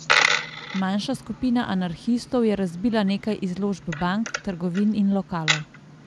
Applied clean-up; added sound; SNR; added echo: none; Coin (dropping); 4 dB; none.